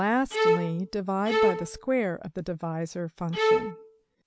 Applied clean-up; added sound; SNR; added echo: none; Bowed string instrument; -3 dB; none.